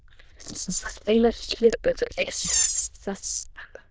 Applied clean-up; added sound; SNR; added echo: neural diffusion model UNIVERSE++.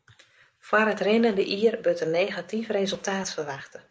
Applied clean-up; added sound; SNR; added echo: none; none; none; none.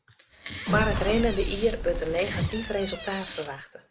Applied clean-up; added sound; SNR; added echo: none; Door + Crackle; 0 dB; none.